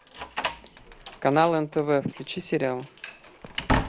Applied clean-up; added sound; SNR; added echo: none; Slam; 5 dB; none.